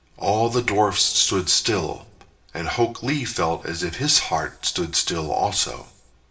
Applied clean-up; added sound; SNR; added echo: none; none; none; reverberation time 0.4 s.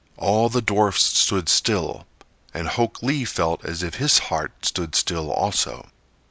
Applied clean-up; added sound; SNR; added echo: none; none; none; none.